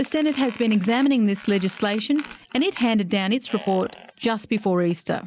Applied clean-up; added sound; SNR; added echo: none; Squeak; 19 dB; none.